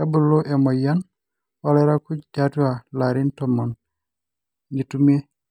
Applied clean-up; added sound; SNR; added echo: none; none; none; none.